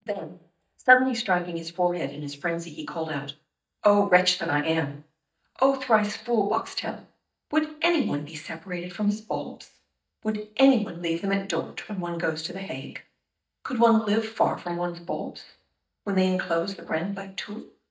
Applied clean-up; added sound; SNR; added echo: neural mask model DeepFilterNet 3.